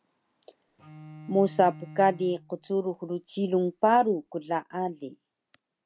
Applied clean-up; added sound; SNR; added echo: none; Bowed string instrument; 20 dB; none.